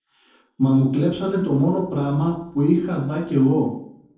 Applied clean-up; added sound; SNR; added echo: neural separator model SepFormer DNS4.